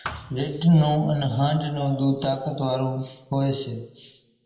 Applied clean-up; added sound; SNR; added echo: none; Thump, thud; 16 dB; reverberation time 0.9 s.